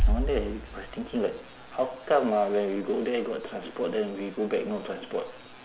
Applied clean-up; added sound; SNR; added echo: none; Bass drum; 4 dB; none.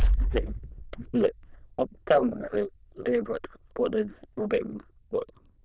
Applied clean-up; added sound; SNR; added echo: neural diffusion model UNIVERSE++.